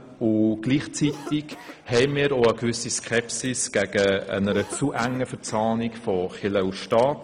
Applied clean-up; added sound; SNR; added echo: none; Cough; 20 dB; none.